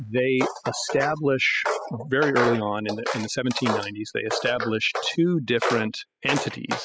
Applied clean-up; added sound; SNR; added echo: classical method spectral subtraction.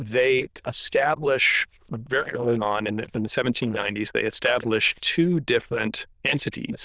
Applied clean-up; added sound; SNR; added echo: neural diffusion model UNIVERSE++.